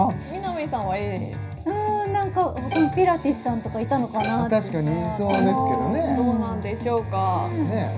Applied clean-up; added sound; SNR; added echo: none; Bowed string instrument; 10 dB; reverberation time 0.4 s.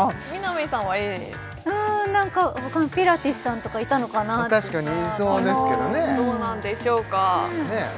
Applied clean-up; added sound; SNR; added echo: none; none; none; none.